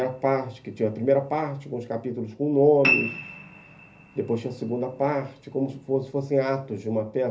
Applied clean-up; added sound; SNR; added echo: none; Piano; 9 dB; reverberation time 0.3 s.